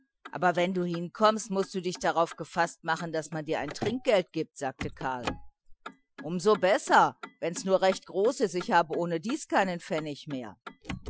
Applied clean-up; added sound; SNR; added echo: classical method Wiener filter.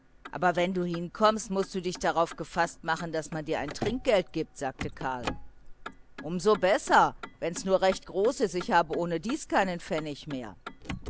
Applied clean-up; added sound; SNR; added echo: none; Motor vehicle (road); 14 dB; none.